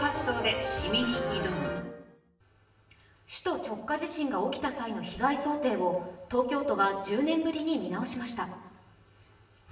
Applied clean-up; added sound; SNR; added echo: none; none; none; reverberation time 1.0 s.